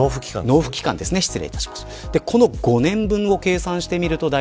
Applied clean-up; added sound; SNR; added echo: none; none; none; none.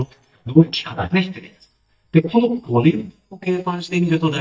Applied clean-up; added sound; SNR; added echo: neural mask model DeepFilterNet 3.